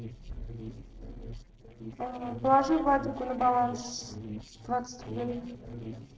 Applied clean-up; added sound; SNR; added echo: neural separator model SepFormer DNS4.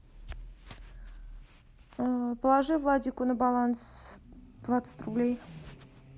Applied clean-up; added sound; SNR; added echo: none; none; none; none.